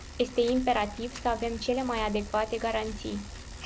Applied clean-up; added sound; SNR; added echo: none; Bicycle; 11 dB; none.